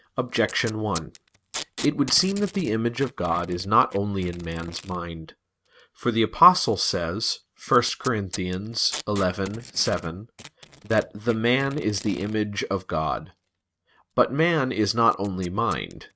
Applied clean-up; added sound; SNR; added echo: neural mask model RNNoise.